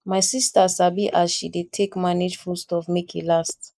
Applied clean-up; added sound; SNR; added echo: neural mask model Resemble Enhance denoiser.